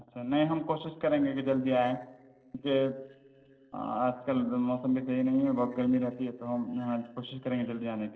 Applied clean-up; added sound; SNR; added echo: neural separator model SepFormer DNS4.